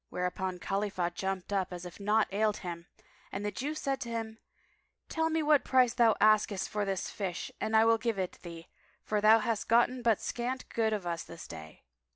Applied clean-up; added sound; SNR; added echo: none; none; none; none.